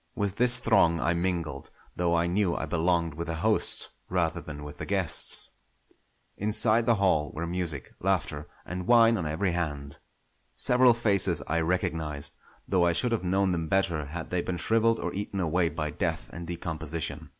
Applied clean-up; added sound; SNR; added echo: none; none; none; none.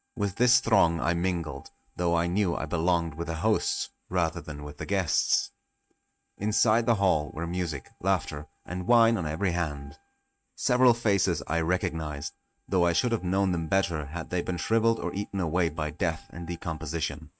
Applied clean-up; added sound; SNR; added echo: neural mask model RNNoise.